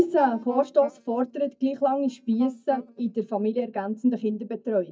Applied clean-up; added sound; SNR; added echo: neural mask model DeepFilterNet 3.